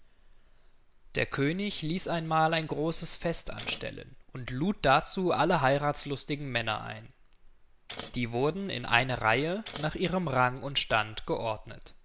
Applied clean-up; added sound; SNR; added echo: none; Scissors; 12 dB; none.